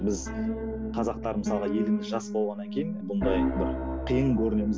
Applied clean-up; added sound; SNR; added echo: none; Piano; 1 dB; none.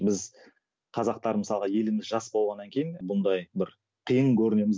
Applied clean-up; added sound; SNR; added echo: none; none; none; none.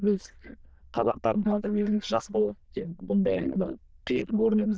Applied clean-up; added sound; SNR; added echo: neural diffusion model UNIVERSE++.